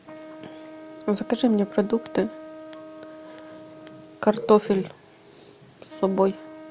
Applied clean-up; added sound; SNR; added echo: none; Wind instrument, woodwind instrument; 17 dB; none.